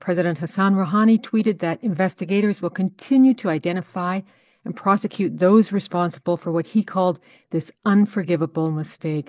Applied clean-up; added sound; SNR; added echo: none; none; none; none.